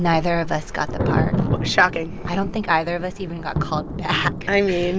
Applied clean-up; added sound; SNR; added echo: none; Thunder; 4 dB; none.